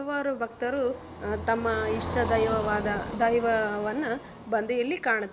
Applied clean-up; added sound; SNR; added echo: none; Car passing by; 9 dB; none.